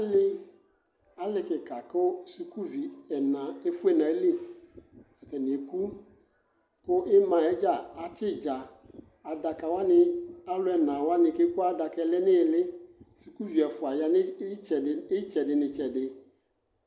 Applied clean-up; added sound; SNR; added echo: none; none; none; none.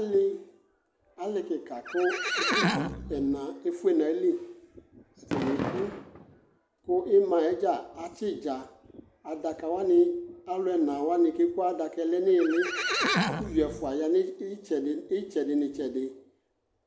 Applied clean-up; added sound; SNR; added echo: none; Fireworks + Livestock, farm animals, working animals; 3 dB; none.